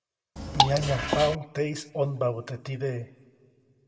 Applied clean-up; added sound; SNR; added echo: none; Drip / Water; -3 dB; reverberation time 1.0 s.